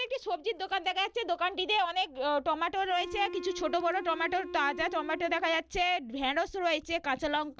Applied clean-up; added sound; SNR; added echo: none; Wind instrument, woodwind instrument; 12 dB; none.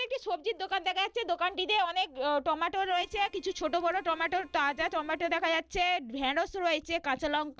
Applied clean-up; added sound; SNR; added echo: neural separator model SepFormer DNS4.